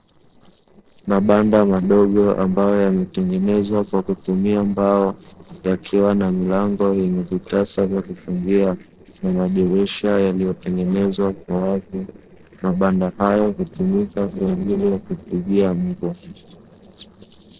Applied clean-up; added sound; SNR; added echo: neural separator model SepFormer DNS4.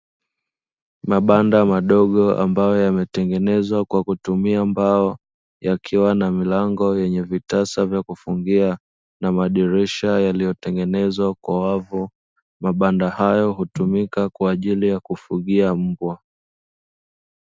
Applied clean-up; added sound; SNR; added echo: none; none; none; none.